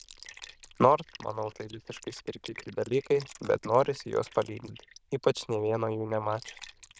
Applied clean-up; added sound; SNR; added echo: neural diffusion model UNIVERSE++.